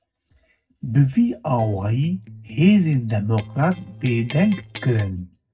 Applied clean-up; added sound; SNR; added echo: neural separator model SepFormer DNS4.